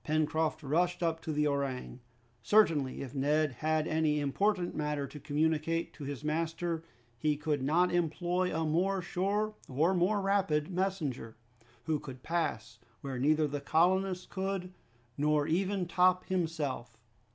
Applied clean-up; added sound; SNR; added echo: none; none; none; none.